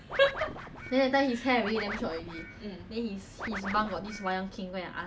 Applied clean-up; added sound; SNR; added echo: none; Scratching (performance technique); 11 dB; none.